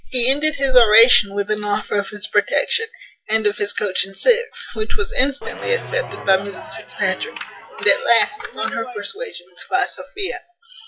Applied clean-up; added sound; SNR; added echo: classical method log-MMSE.